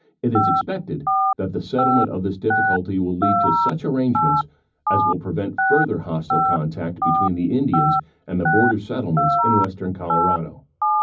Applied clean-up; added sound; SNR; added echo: none; Telephone; -2 dB; reverberation time 0.4 s.